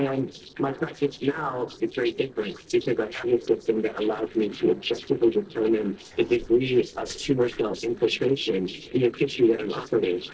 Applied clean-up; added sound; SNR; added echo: neural separator model SepFormer DNS4.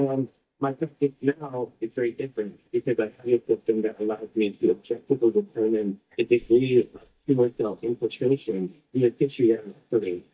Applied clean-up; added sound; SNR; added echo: neural mask model DeepFilterNet 3.